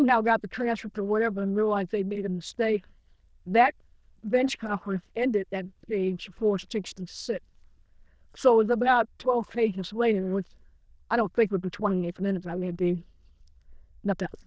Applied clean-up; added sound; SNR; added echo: neural diffusion model UNIVERSE++.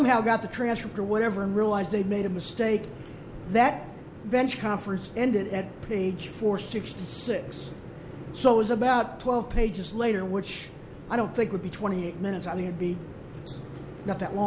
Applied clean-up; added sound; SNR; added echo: none; none; none; none.